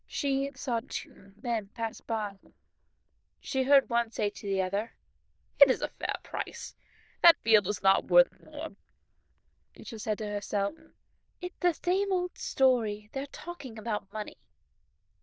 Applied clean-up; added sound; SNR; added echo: neural diffusion model UNIVERSE++.